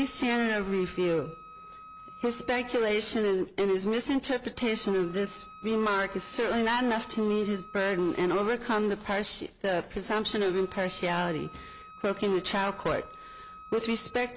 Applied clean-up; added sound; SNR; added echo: none; Wind instrument, woodwind instrument; 20 dB; none.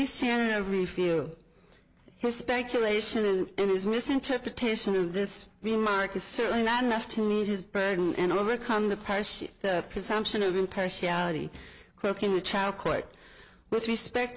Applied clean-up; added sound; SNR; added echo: none; none; none; none.